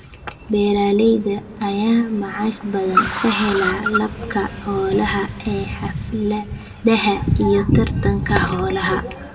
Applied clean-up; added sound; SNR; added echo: none; Car; 10 dB; reverberation time 0.7 s.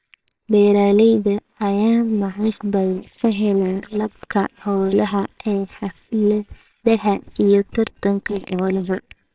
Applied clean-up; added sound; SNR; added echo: neural separator model SepFormer WHAMR!.